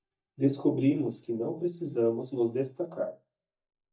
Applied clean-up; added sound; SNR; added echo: neural mask model DeepFilterNet 3.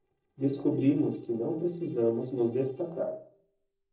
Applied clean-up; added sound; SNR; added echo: neural separator model SepFormer DNS4.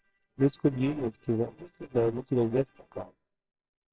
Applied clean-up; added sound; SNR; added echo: neural separator model SepFormer WHAMR!.